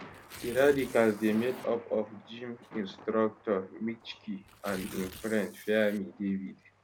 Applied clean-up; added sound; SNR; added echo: none; Thunder + Tearing; 18 dB; none.